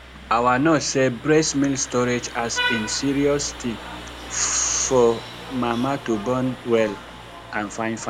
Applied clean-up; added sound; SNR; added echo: none; Vehicle horn, car horn, honking; 12 dB; none.